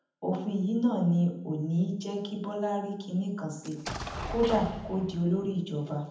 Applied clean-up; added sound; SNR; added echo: none; Explosion; 9 dB; reverberation time 0.8 s.